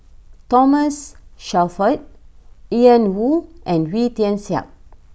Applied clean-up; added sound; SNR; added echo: none; none; none; none.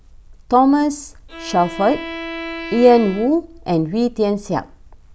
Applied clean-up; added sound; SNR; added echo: none; Bowed string instrument; 14 dB; none.